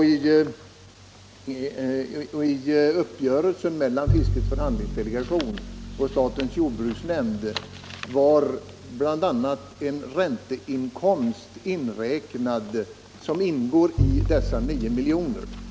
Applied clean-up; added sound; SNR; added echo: none; Bowed string instrument; 7 dB; none.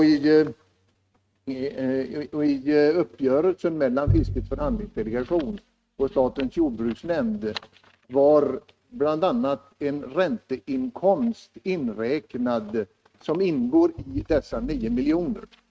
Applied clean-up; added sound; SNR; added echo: neural mask model RNNoise.